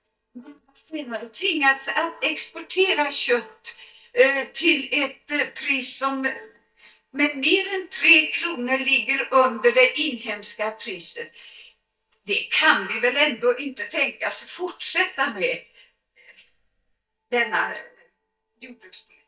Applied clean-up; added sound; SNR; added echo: neural mask model DeepFilterNet 3.